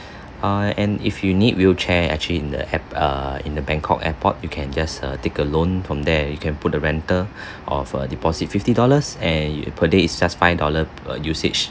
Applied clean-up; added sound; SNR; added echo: none; none; none; none.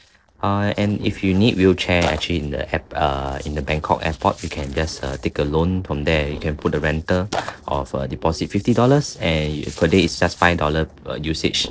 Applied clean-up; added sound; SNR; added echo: neural separator model SepFormer DNS4.